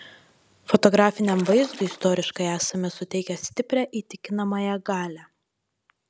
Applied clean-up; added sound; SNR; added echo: none; Splash, splatter; 15 dB; none.